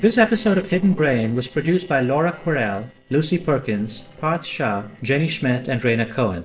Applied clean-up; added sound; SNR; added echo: neural separator model SepFormer DNS4.